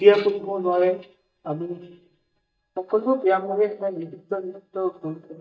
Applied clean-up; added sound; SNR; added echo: neural mask model DeepFilterNet 3.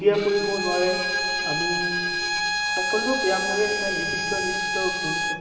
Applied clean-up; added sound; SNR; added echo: none; Bowed string instrument; 0 dB; reverberation time 2.6 s.